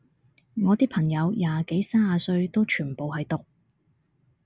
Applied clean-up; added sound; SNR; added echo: none; none; none; none.